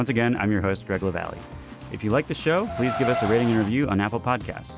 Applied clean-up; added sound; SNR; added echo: none; Car; 11 dB; none.